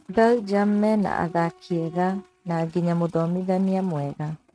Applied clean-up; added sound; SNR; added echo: neural mask model RNNoise.